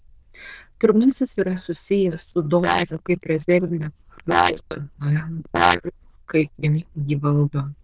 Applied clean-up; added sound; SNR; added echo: neural diffusion model UNIVERSE++.